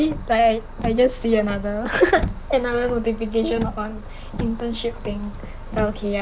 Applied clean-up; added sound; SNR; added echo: none; Car; 9 dB; none.